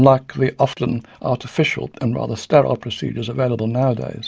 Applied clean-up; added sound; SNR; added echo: none; none; none; none.